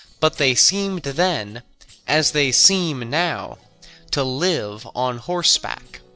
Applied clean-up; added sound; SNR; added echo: neural separator model SepFormer DNS4.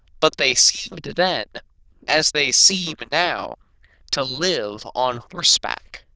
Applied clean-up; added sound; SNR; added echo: neural diffusion model UNIVERSE++.